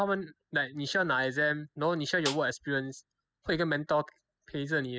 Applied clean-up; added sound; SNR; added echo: classical method spectral subtraction.